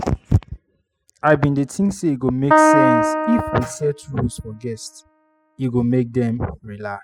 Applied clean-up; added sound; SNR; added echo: classical method spectral subtraction.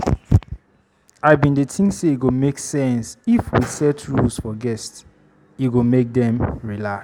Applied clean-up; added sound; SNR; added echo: none; none; none; none.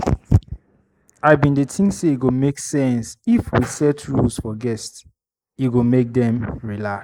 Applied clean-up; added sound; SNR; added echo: neural mask model Resemble Enhance denoiser.